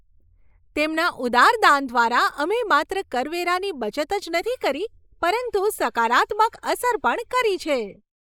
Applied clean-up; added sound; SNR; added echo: neural mask model Resemble Enhance denoiser.